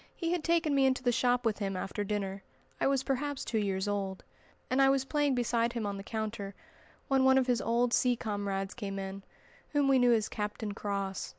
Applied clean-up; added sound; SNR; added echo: none; none; none; none.